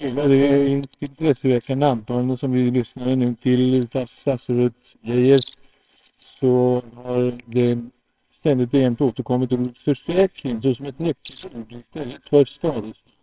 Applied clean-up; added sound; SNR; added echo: neural separator model SepFormer WHAMR!.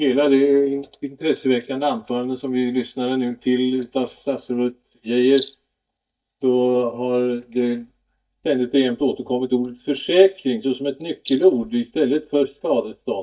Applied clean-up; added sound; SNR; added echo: neural mask model DeepFilterNet 3.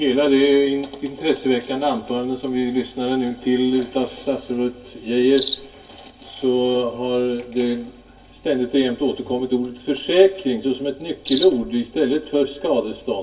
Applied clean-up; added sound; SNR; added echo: none; Cricket; 18 dB; reverberation time 0.1 s.